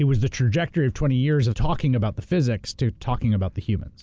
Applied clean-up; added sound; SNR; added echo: none; none; none; none.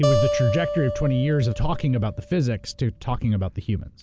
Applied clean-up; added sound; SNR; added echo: none; Acoustic guitar; 5 dB; none.